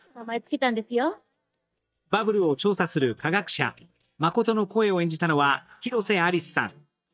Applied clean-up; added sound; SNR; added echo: neural mask model DeepFilterNet 3.